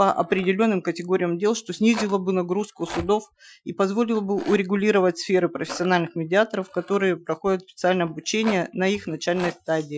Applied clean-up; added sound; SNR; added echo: classical method Wiener filter.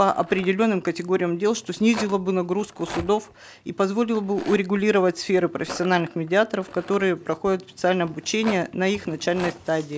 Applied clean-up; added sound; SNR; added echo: none; Rattle; 18 dB; none.